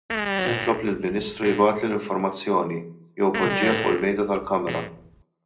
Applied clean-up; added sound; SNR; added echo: none; Fart; 6 dB; reverberation time 0.4 s.